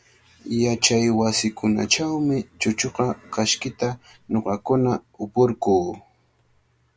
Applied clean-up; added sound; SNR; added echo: none; none; none; none.